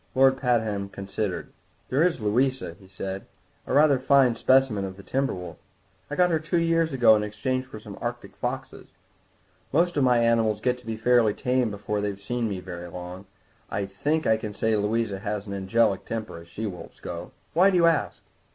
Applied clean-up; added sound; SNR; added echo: none; none; none; none.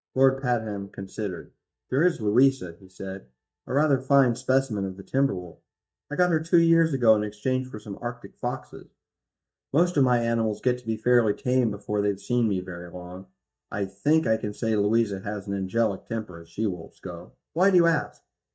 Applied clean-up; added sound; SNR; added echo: neural mask model DeepFilterNet 3.